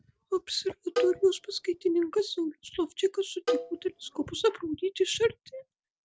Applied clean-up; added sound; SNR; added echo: none; Cowbell; 6 dB; none.